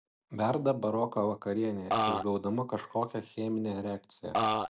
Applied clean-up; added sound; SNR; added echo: none; Burping, eructation; -5 dB; none.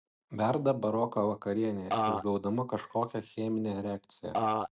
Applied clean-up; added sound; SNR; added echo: neural mask model RNNoise.